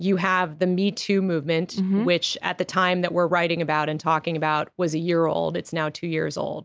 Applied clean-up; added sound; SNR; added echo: none; none; none; none.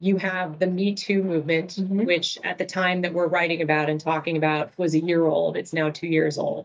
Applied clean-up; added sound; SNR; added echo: neural mask model DeepFilterNet 3.